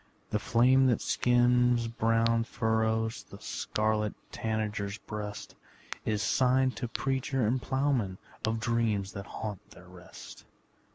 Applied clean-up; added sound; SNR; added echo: none; Crack; 19 dB; none.